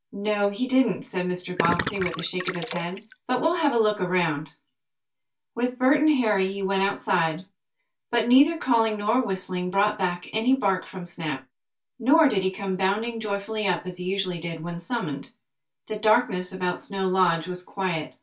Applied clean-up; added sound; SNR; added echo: none; Gurgling; 5 dB; reverberation time 0.2 s.